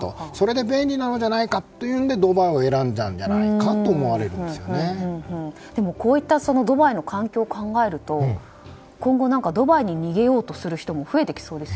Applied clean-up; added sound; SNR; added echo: none; none; none; none.